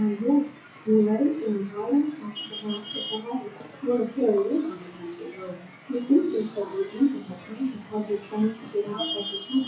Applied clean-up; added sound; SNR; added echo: classical method WPE with log-MMSE.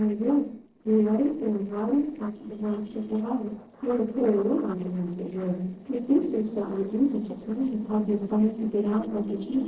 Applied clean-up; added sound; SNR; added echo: neural separator model SepFormer DNS4.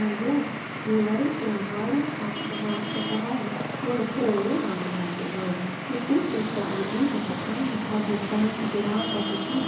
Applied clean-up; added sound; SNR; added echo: none; Traffic noise, roadway noise; 5 dB; reverberation time 0.9 s.